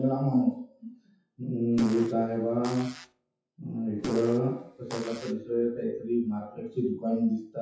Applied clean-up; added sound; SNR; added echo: classical method WPE with log-MMSE.